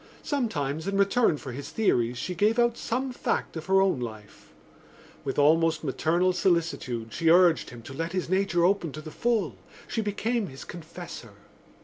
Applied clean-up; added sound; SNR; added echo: none; none; none; none.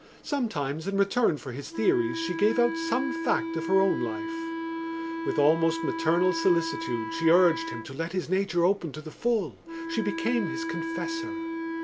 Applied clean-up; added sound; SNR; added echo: none; Wind instrument, woodwind instrument; 6 dB; none.